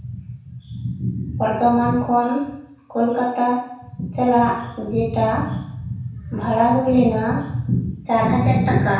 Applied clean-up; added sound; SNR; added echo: none; none; none; reverberation time 0.7 s.